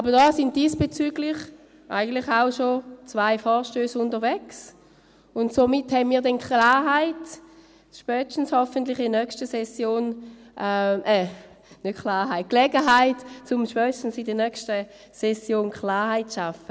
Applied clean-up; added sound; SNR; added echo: none; none; none; none.